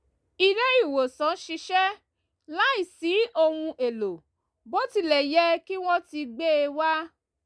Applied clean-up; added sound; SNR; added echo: none; none; none; none.